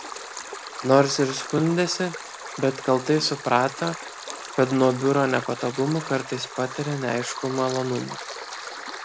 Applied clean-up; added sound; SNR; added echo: none; Stream; 12 dB; none.